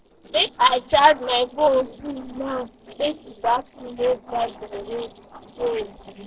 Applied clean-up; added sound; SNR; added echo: neural separator model SepFormer DNS4.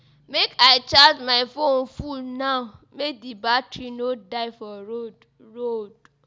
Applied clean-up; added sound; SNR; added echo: none; none; none; none.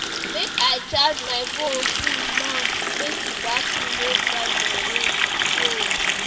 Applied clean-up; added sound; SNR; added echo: none; Water tap, faucet; -5 dB; reverberation time 1.2 s.